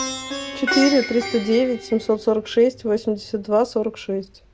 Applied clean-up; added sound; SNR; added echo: none; Plucked string instrument; 10 dB; none.